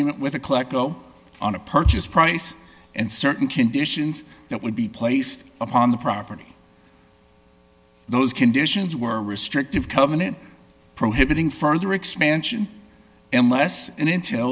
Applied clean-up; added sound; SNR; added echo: none; none; none; none.